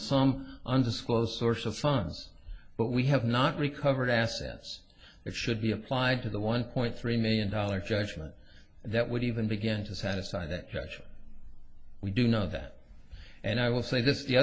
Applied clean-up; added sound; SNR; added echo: none; none; none; none.